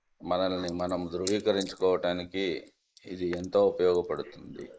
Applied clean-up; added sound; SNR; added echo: neural mask model Resemble Enhance denoiser.